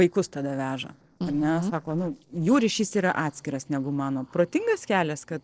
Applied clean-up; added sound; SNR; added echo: neural separator model SepFormer DNS4.